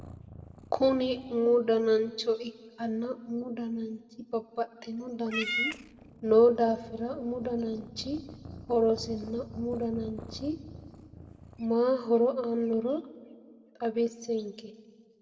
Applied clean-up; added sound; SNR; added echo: none; Meow / Purr; 14 dB; reverberation time 1.3 s.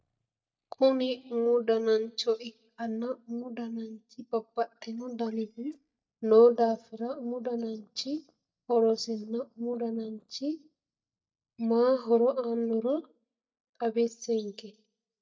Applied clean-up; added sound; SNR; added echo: neural mask model DeepFilterNet 3.